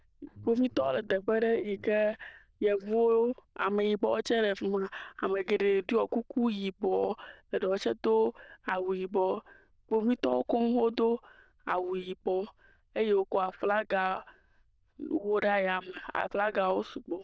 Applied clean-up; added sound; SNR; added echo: neural diffusion model UNIVERSE++.